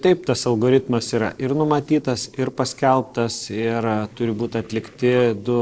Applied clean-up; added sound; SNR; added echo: neural separator model SepFormer DNS4.